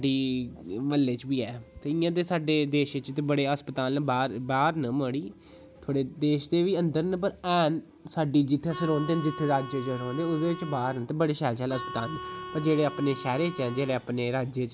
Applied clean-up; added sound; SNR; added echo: none; Harmonica; 11 dB; none.